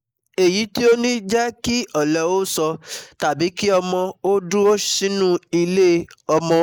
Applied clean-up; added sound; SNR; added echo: neural mask model Resemble Enhance denoiser.